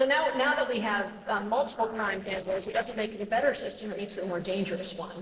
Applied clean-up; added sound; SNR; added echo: neural separator model SepFormer DNS4.